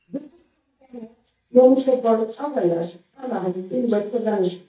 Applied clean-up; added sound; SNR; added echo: neural mask model DeepFilterNet 3.